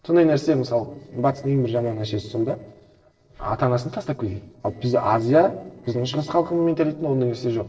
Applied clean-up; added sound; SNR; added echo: neural separator model SepFormer DNS4.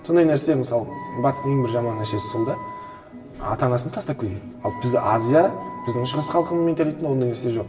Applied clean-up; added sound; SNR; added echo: none; Wind instrument, woodwind instrument; 14 dB; reverberation time 0.9 s.